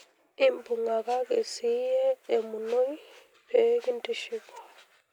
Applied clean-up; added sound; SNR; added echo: none; none; none; none.